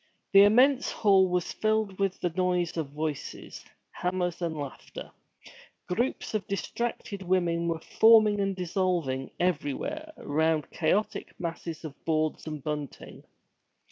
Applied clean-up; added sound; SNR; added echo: none; none; none; none.